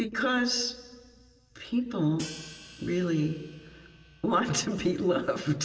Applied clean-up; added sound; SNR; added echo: none; Hi-hat; 18 dB; reverberation time 2.2 s.